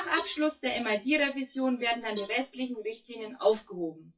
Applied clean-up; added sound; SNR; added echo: classical method WPE with log-MMSE.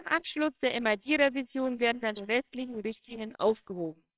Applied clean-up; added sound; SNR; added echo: neural separator model SepFormer WHAMR!.